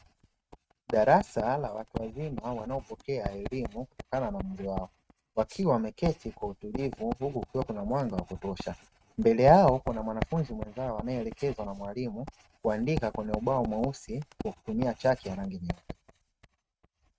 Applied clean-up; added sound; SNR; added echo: neural mask model RNNoise.